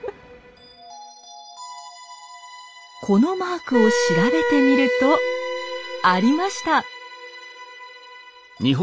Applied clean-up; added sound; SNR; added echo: none; Wind instrument, woodwind instrument; -1 dB; none.